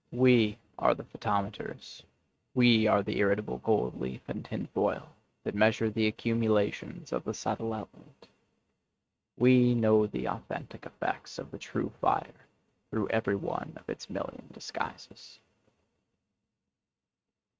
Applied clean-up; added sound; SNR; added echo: neural mask model RNNoise.